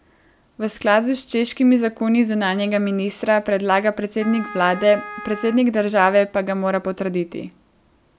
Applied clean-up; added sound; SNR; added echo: none; Wind instrument, woodwind instrument; 16 dB; none.